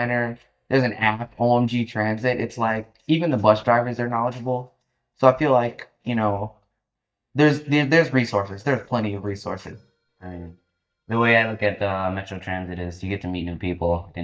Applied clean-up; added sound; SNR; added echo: neural mask model DeepFilterNet 3.